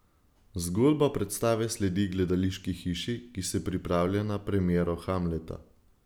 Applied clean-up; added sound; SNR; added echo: none; none; none; none.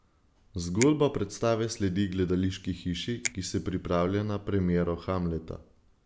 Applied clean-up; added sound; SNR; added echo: none; Finger snapping; 13 dB; none.